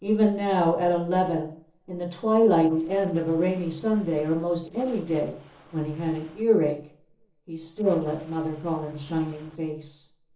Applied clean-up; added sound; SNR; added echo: neural separator model SepFormer DNS4.